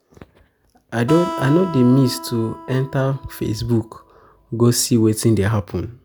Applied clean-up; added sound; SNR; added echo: none; Acoustic guitar; 13 dB; none.